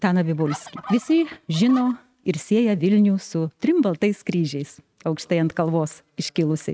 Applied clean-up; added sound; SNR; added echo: neural mask model RNNoise.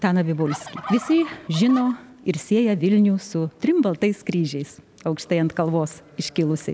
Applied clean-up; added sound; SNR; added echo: none; Fowl; 15 dB; none.